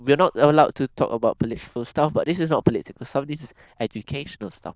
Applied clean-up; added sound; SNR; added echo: neural diffusion model UNIVERSE++.